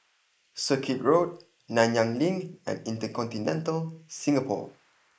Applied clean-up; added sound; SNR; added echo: neural mask model Resemble Enhance denoiser.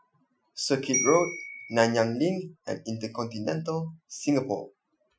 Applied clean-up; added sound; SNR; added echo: classical method Wiener filter.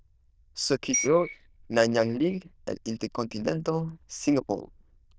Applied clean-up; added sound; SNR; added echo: neural diffusion model UNIVERSE++.